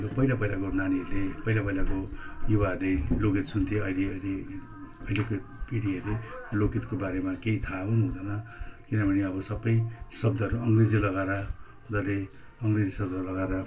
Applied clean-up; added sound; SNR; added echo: none; Walk, footsteps; 15 dB; reverberation time 0.2 s.